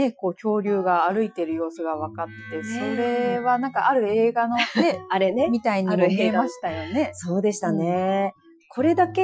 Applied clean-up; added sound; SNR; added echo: classical method Wiener filter.